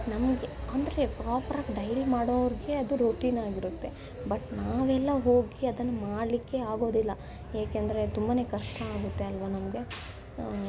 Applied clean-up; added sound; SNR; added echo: none; Bus; 19 dB; none.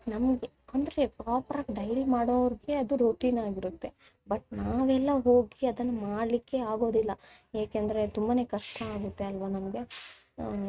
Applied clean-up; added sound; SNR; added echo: neural mask model RNNoise.